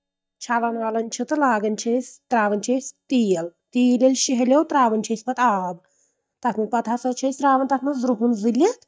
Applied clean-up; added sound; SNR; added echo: neural mask model DeepFilterNet 3.